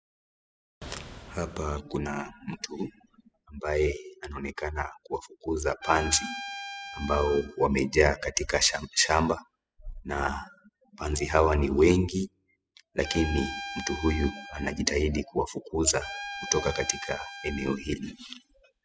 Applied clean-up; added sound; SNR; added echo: classical method spectral subtraction.